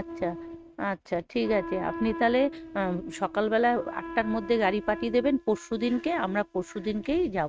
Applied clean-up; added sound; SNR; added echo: neural mask model RNNoise.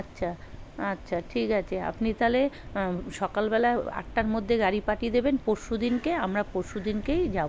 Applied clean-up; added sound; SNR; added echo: none; none; none; none.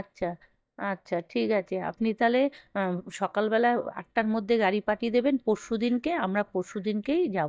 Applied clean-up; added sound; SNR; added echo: neural mask model DeepFilterNet 3.